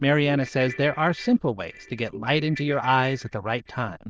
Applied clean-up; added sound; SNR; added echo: neural diffusion model UNIVERSE++.